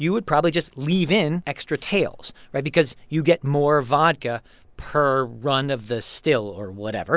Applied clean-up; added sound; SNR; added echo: none; none; none; none.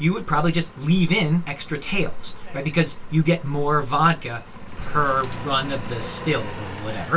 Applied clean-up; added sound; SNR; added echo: none; Engine; 16 dB; reverberation time 0.1 s.